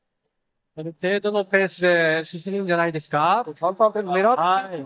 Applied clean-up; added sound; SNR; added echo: neural mask model DeepFilterNet 3.